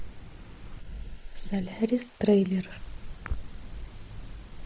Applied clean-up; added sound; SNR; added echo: neural mask model Resemble Enhance denoiser.